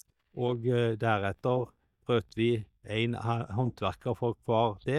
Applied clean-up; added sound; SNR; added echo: neural mask model DeepFilterNet 3.